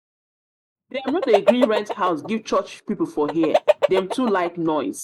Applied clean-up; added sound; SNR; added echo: neural mask model Resemble Enhance denoiser.